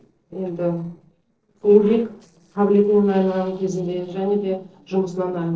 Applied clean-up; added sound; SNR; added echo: neural separator model SepFormer DNS4.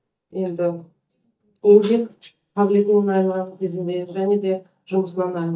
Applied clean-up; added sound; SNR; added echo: neural mask model DeepFilterNet 3.